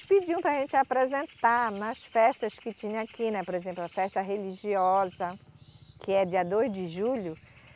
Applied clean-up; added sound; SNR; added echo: none; none; none; none.